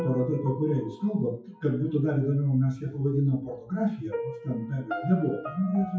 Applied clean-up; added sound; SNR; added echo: classical method WPE with log-MMSE.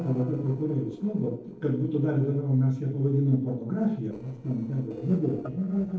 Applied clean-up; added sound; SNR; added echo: neural separator model SepFormer DNS4.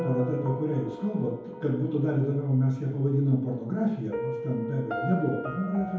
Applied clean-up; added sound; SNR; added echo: none; Piano; 10 dB; reverberation time 2.0 s.